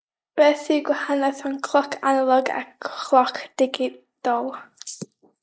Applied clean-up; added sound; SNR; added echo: neural mask model Resemble Enhance denoiser.